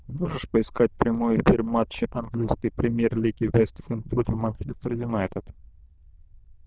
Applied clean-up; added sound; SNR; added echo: neural diffusion model UNIVERSE++.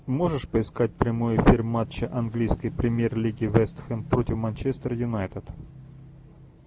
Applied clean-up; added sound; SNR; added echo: none; Motorcycle / Engine; 19 dB; none.